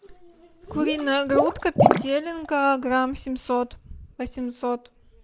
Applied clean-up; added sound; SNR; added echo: none; Water / Liquid; 0 dB; none.